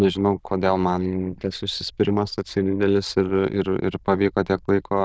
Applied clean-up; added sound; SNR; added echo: neural diffusion model UNIVERSE++.